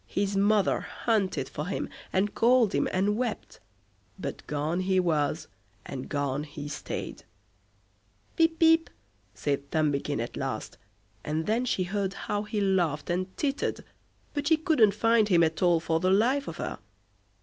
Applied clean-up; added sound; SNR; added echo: none; none; none; none.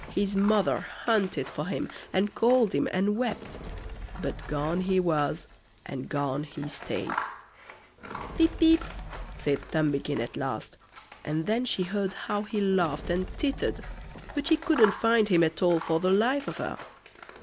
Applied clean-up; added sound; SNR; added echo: none; Scissors + Fire; 13 dB; none.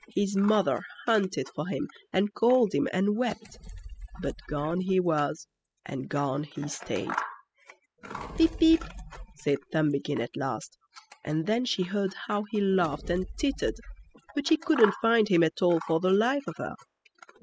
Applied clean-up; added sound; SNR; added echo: classical method spectral subtraction.